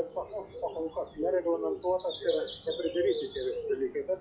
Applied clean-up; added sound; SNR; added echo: classical method log-MMSE.